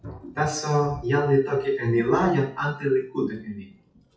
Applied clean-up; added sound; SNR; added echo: classical method WPE with log-MMSE.